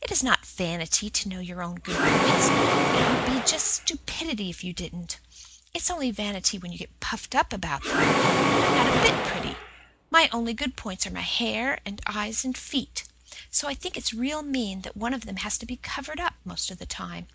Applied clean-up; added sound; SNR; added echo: none; Mechanisms; -5 dB; none.